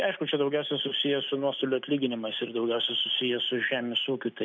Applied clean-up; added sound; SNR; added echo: neural mask model Resemble Enhance denoiser.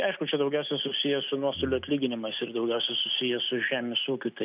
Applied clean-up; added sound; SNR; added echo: none; Brass instrument; 16 dB; none.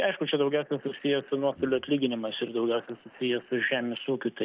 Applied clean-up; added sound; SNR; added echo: neural separator model SepFormer DNS4.